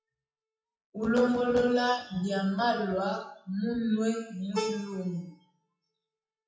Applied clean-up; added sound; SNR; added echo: classical method WPE with log-MMSE.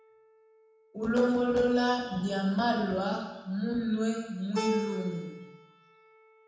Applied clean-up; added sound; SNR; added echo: none; Keyboard (musical); 12 dB; reverberation time 1.1 s.